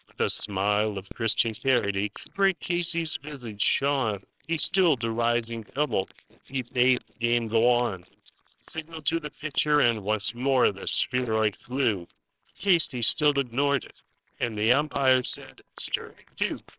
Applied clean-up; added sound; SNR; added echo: neural separator model SepFormer WHAMR!.